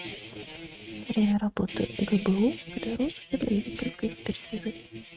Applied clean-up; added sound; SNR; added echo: neural mask model RNNoise.